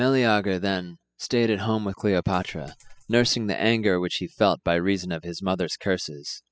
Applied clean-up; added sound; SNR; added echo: classical method spectral subtraction.